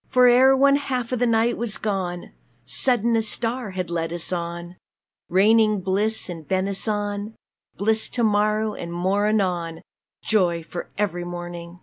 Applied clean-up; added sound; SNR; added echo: none; none; none; none.